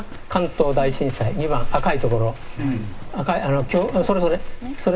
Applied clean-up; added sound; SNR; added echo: none; Livestock, farm animals, working animals; 4 dB; reverberation time 0.2 s.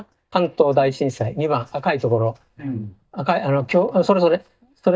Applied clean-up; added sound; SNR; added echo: neural mask model DeepFilterNet 3.